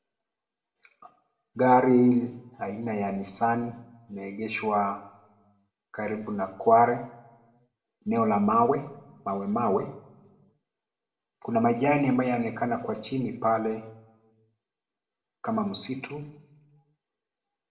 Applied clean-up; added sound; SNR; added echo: none; none; none; reverberation time 0.6 s.